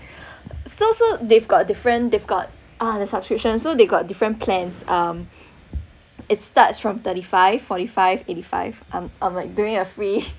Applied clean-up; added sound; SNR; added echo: none; none; none; none.